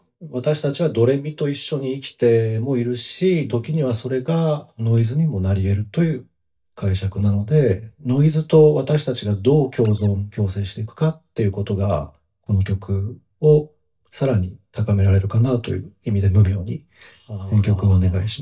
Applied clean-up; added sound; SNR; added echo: neural mask model DeepFilterNet 3.